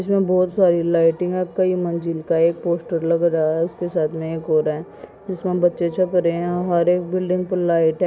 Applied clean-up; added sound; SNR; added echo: none; none; none; none.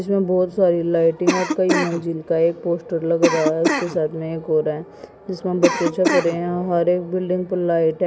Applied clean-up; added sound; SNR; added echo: none; Cough; 3 dB; none.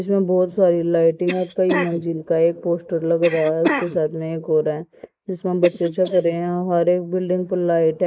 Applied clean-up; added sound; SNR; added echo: neural mask model Resemble Enhance denoiser.